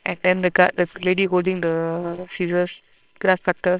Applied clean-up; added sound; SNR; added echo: neural separator model SepFormer WHAMR!.